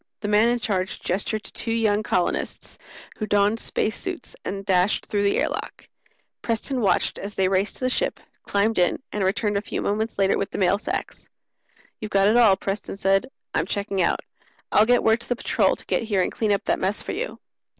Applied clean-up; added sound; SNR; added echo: none; none; none; none.